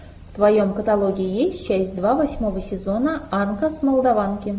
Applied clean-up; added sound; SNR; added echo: none; none; none; none.